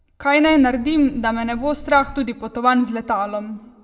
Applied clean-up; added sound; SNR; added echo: none; Buzz; 17 dB; reverberation time 0.6 s.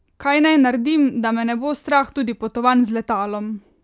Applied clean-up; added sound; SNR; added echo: none; none; none; none.